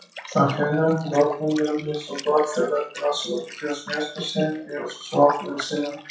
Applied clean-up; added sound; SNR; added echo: classical method WPE with log-MMSE.